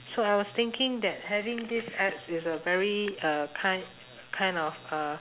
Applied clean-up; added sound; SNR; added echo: none; none; none; none.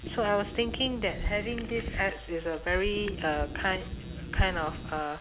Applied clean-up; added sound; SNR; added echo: none; Wind instrument, woodwind instrument + Hands; 5 dB; none.